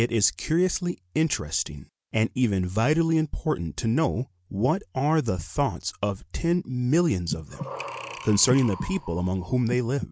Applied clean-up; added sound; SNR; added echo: none; Breathing; 11 dB; none.